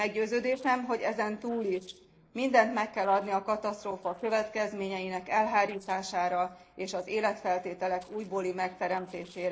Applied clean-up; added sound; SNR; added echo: neural separator model SepFormer DNS4.